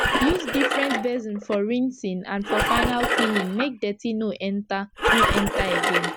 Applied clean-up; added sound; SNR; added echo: none; Engine; -1 dB; none.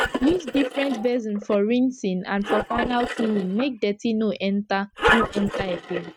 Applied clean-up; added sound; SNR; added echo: neural mask model RNNoise.